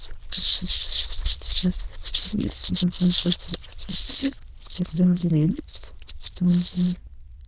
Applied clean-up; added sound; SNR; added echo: neural diffusion model UNIVERSE++.